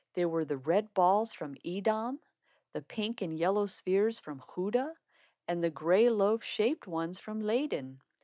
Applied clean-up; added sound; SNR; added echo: none; none; none; none.